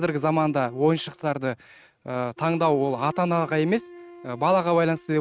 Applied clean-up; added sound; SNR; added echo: neural mask model RNNoise.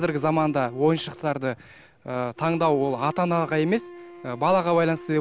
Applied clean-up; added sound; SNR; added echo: none; Wind instrument, woodwind instrument; 19 dB; none.